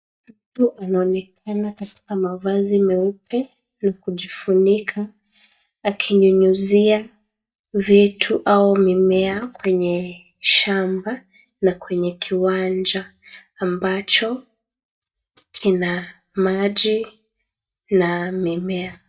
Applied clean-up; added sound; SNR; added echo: neural mask model DeepFilterNet 3.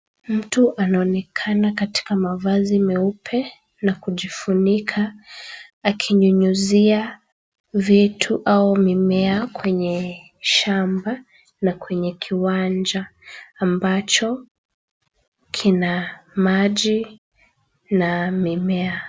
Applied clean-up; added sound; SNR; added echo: none; none; none; none.